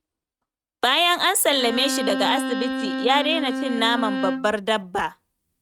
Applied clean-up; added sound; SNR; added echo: neural mask model RNNoise.